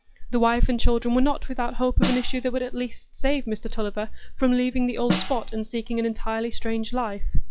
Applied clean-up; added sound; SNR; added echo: classical method log-MMSE.